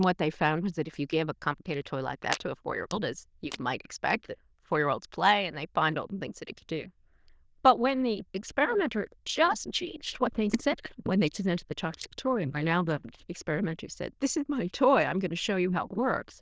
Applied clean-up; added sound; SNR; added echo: neural diffusion model UNIVERSE++.